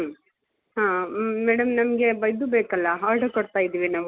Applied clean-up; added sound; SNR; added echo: none; none; none; none.